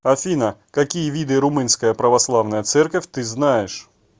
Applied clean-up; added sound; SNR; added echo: none; none; none; none.